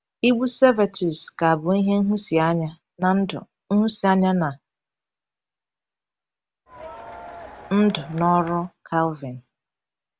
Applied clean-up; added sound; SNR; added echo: none; Crowd; 17 dB; none.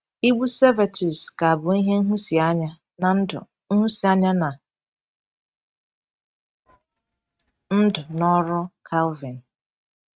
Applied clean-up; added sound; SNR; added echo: neural mask model RNNoise.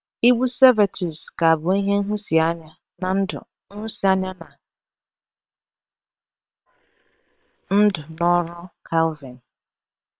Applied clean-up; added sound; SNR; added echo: neural separator model SepFormer WHAM!.